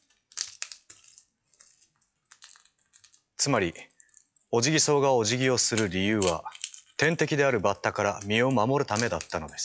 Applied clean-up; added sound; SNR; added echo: classical method log-MMSE.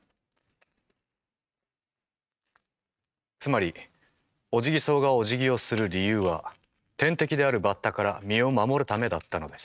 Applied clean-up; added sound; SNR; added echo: neural mask model RNNoise.